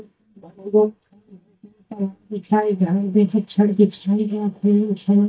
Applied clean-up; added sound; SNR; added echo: neural mask model DeepFilterNet 3.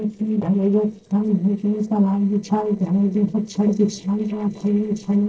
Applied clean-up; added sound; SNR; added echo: neural separator model SepFormer DNS4.